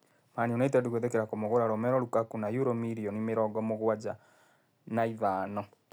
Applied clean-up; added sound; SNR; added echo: none; none; none; none.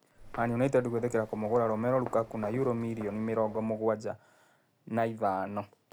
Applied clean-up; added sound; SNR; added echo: none; Walk, footsteps; 17 dB; none.